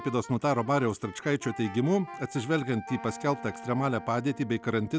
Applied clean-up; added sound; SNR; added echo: none; Wind instrument, woodwind instrument + Wind instrument, woodwind instrument; 15 dB; none.